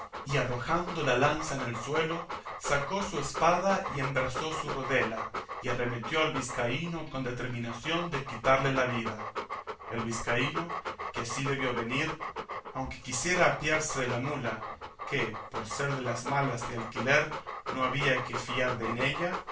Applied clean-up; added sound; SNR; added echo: none; Dog; 7 dB; reverberation time 0.3 s.